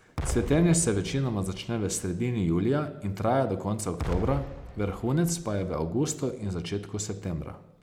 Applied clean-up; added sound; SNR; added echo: none; Explosion; 11 dB; none.